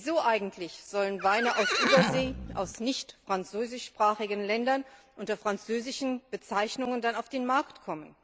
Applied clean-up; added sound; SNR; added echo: none; Livestock, farm animals, working animals; 0 dB; none.